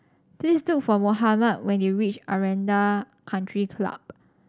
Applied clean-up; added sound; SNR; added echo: none; none; none; none.